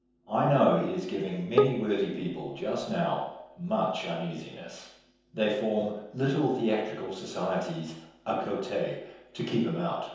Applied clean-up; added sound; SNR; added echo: neural separator model SepFormer DNS4.